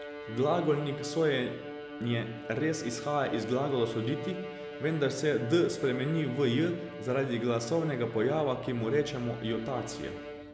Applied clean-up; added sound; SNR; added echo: none; Bowed string instrument; 10 dB; none.